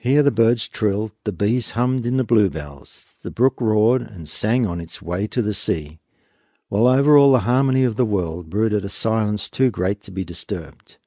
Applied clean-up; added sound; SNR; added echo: none; none; none; none.